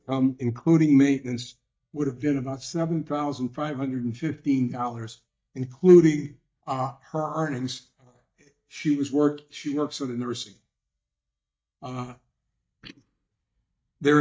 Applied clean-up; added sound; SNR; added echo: neural mask model DeepFilterNet 3.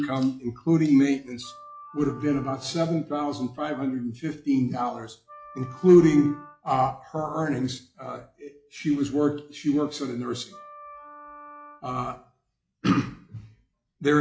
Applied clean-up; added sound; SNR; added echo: classical method log-MMSE.